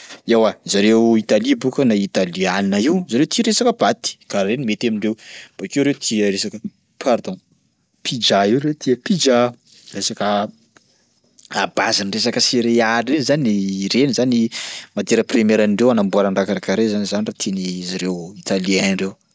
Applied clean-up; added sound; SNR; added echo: none; none; none; none.